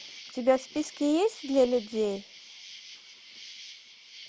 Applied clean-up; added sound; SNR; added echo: none; Insect; 17 dB; none.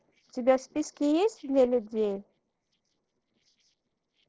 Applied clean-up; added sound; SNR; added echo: neural separator model SepFormer DNS4.